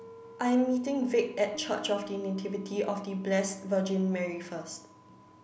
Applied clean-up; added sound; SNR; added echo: none; Guitar; 19 dB; none.